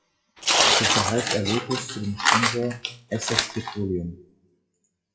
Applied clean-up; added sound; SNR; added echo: classical method WPE with log-MMSE.